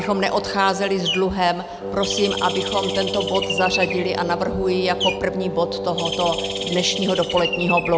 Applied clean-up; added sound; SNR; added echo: none; Wind instrument, woodwind instrument + Bird; 4 dB; none.